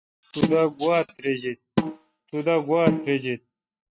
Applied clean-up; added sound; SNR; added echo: neural mask model RNNoise.